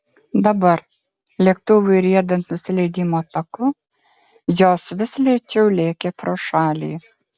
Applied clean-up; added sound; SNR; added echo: none; none; none; none.